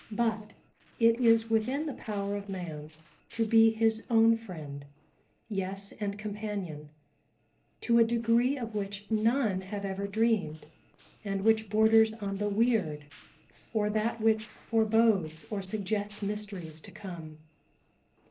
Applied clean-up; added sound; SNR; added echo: neural separator model SepFormer DNS4.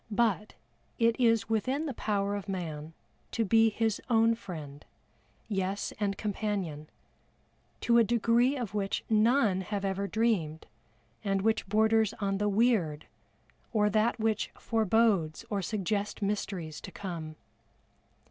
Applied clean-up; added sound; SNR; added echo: none; none; none; none.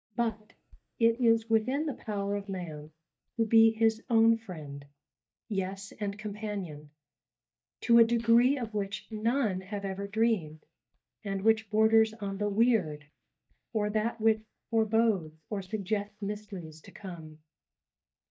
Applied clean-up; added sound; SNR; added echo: neural mask model DeepFilterNet 3.